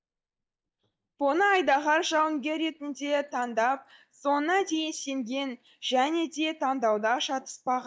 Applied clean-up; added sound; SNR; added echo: neural mask model DeepFilterNet 3.